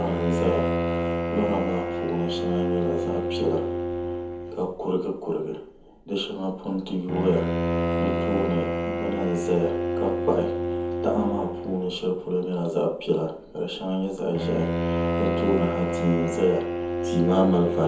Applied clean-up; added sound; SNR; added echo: none; Bowed string instrument; 1 dB; reverberation time 0.7 s.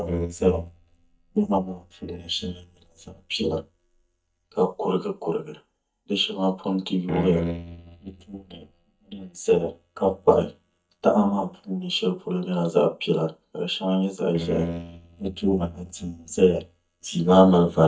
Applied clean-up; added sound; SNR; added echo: neural mask model DeepFilterNet 3.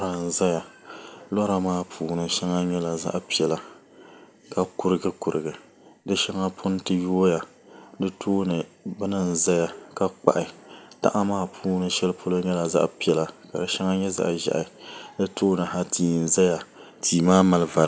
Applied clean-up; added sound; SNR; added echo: none; none; none; none.